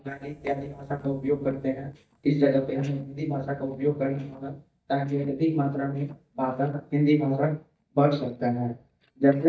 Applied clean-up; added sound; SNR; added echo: neural mask model DeepFilterNet 3.